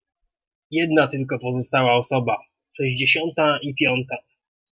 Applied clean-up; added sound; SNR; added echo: none; none; none; none.